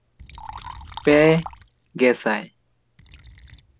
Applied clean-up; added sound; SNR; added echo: none; Liquid; 17 dB; none.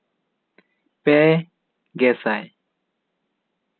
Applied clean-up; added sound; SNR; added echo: none; none; none; none.